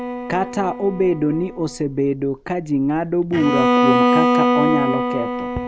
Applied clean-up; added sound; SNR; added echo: none; Bowed string instrument; -1 dB; none.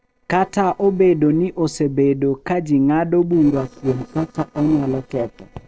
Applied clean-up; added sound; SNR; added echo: neural separator model SepFormer DNS4.